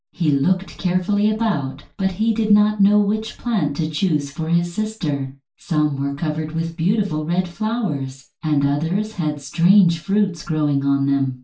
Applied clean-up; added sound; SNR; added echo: none; none; none; reverberation time 0.2 s.